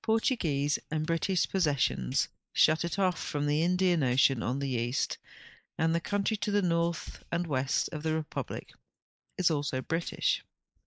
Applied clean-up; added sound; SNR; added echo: neural mask model Resemble Enhance denoiser.